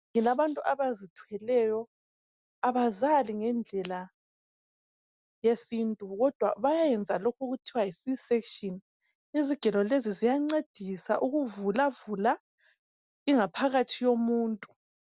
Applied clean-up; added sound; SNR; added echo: none; none; none; none.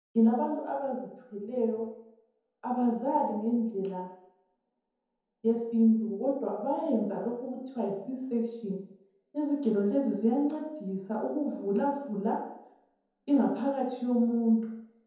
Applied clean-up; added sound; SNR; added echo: none; none; none; reverberation time 0.9 s.